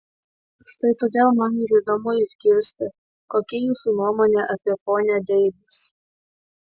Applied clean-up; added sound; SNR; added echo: none; none; none; none.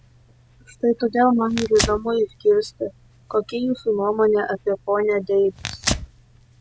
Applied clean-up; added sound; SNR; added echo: none; Tearing; 11 dB; none.